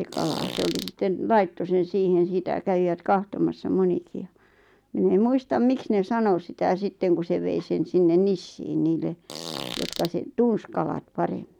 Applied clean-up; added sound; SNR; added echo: none; Fart; 11 dB; none.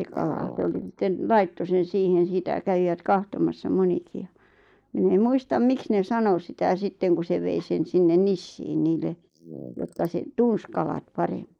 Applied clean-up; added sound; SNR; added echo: neural mask model Resemble Enhance denoiser.